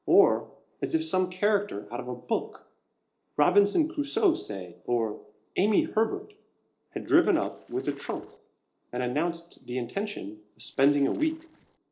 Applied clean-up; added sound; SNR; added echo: neural separator model SepFormer DNS4.